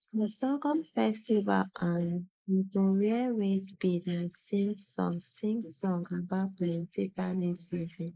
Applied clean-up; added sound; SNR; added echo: neural mask model Resemble Enhance denoiser.